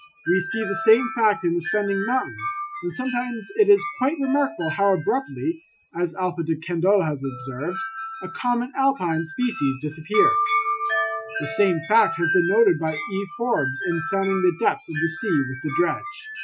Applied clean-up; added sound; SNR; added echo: classical method Wiener filter.